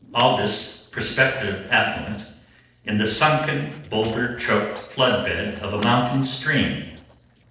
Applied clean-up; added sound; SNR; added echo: neural separator model SepFormer DNS4.